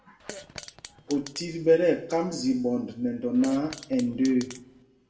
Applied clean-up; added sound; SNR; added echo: none; Fart; 17 dB; reverberation time 0.6 s.